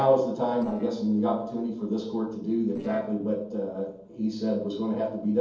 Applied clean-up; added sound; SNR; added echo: neural separator model SepFormer DNS4.